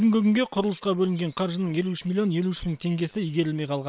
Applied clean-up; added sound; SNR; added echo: neural separator model SepFormer WHAM!.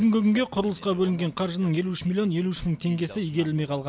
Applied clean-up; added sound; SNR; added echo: none; none; none; none.